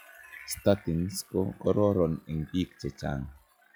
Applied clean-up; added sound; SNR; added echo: classical method log-MMSE.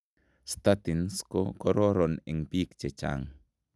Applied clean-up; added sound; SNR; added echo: none; none; none; none.